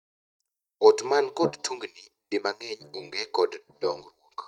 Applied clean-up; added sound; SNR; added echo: neural mask model DeepFilterNet 3.